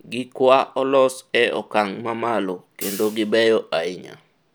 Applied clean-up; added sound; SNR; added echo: none; Hi-hat; 17 dB; none.